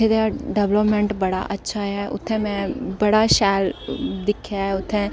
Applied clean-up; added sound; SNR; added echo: none; none; none; none.